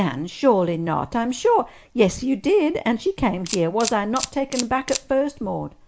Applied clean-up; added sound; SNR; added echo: none; Camera; 12 dB; none.